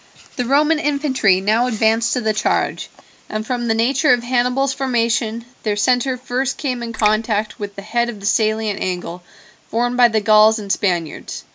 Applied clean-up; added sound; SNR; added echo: none; Raindrop; 10 dB; none.